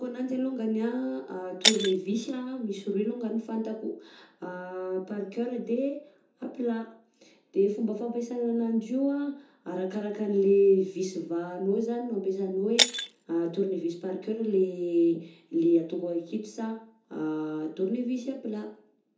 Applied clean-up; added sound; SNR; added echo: none; Shatter; 4 dB; reverberation time 0.5 s.